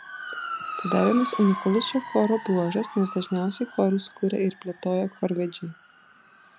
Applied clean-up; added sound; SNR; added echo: none; Motor vehicle (road) / Siren; 11 dB; none.